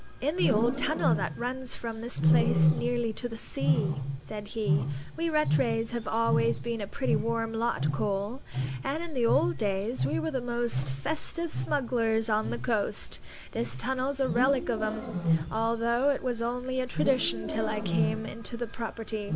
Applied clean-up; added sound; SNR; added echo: none; Wild animals; 2 dB; none.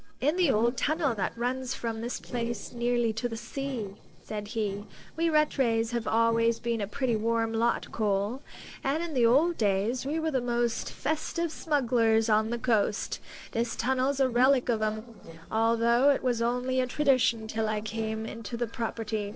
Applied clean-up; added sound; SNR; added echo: neural separator model SepFormer DNS4.